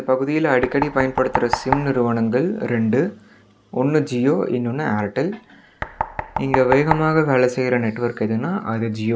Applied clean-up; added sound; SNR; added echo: none; Knock; 8 dB; none.